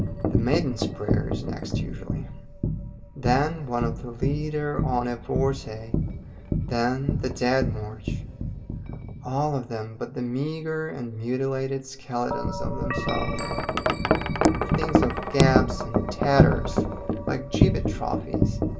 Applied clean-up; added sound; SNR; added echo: none; Wind chime; -2 dB; reverberation time 2.1 s.